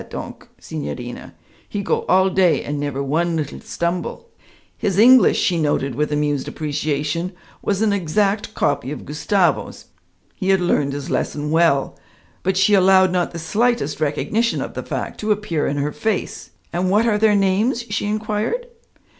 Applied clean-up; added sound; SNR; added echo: none; none; none; none.